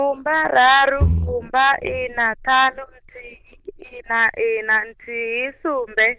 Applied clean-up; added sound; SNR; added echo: neural diffusion model UNIVERSE++.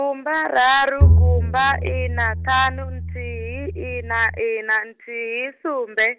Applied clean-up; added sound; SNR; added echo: none; Bowed string instrument; -2 dB; none.